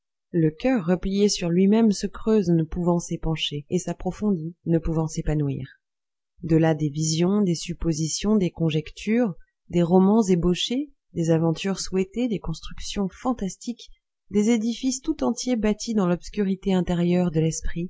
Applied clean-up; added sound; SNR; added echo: none; none; none; none.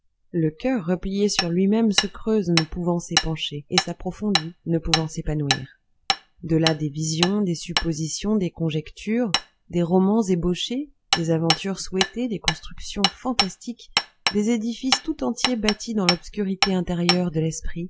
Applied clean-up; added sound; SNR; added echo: none; Hammer; 5 dB; none.